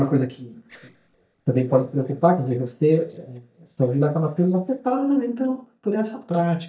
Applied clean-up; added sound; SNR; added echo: neural mask model DeepFilterNet 3.